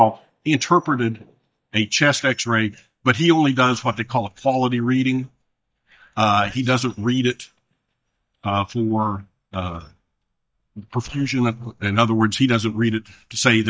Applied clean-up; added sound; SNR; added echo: neural mask model DeepFilterNet 3.